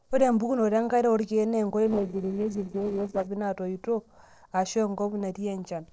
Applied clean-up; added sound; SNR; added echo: neural separator model SepFormer DNS4.